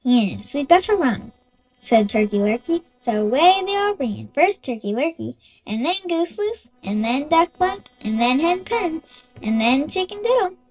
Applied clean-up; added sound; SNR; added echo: neural separator model SepFormer DNS4.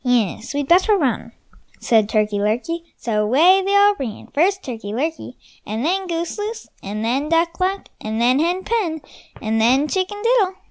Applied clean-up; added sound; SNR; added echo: none; none; none; none.